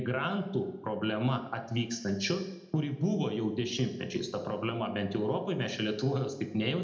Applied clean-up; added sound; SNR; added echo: none; none; none; reverberation time 0.8 s.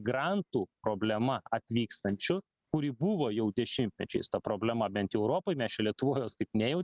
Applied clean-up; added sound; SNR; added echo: none; none; none; none.